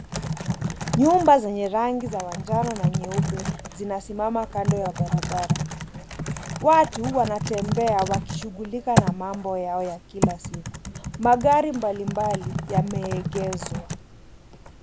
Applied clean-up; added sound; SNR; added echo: none; Typing; 3 dB; none.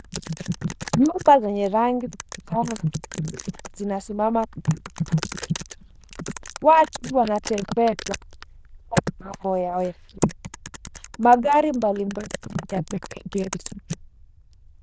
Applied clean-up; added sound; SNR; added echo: neural diffusion model UNIVERSE++.